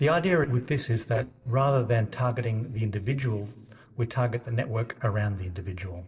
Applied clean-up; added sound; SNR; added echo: neural separator model SepFormer DNS4.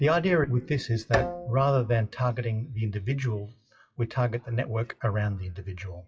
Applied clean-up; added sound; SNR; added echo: classical method WPE with log-MMSE.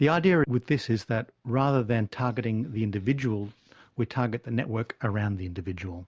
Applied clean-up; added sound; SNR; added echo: none; none; none; none.